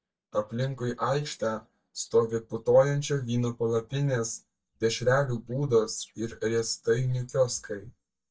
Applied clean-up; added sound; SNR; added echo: neural mask model DeepFilterNet 3.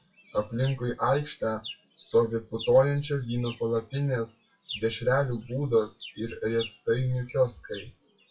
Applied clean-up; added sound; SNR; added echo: classical method WPE with log-MMSE.